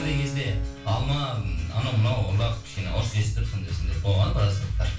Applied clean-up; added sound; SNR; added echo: none; Keyboard (musical); 19 dB; reverberation time 0.3 s.